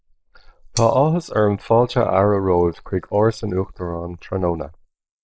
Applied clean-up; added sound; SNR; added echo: neural mask model Resemble Enhance denoiser.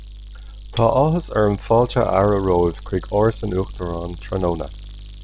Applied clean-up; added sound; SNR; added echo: none; Cutlery, silverware; 13 dB; none.